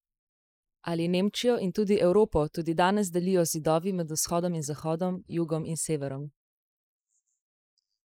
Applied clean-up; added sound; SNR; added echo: neural mask model Resemble Enhance denoiser.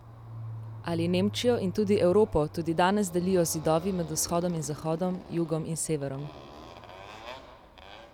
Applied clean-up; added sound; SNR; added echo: none; Motorcycle; 14 dB; none.